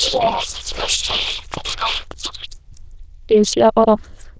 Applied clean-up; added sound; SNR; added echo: neural diffusion model UNIVERSE++.